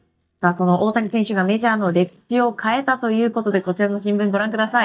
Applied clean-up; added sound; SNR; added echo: neural mask model DeepFilterNet 3.